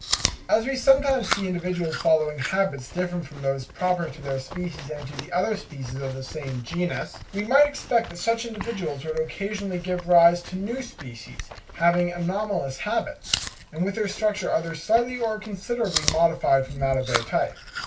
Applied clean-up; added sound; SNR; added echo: none; Chewing, mastication; 10 dB; reverberation time 0.2 s.